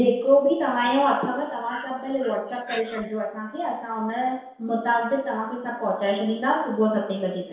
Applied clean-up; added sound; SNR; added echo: neural separator model SepFormer DNS4.